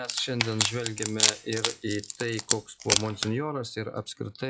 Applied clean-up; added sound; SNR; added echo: classical method log-MMSE.